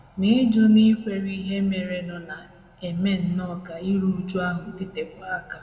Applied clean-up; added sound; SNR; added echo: none; none; none; reverberation time 1.1 s.